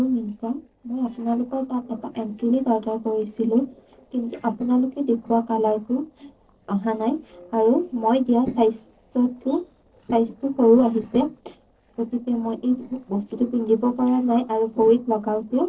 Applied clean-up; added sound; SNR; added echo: neural separator model SepFormer DNS4.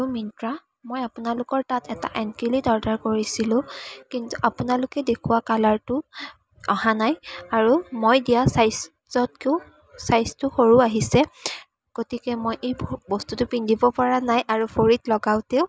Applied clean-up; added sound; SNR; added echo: none; none; none; none.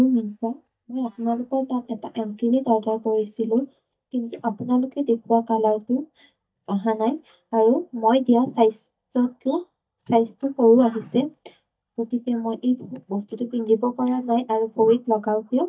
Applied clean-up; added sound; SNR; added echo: neural mask model DeepFilterNet 3.